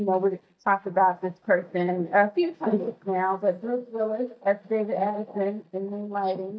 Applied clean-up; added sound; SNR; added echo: neural mask model DeepFilterNet 3.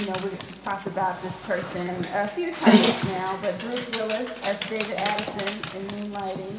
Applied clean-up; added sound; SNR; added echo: none; Dog; -2 dB; reverberation time 2.8 s.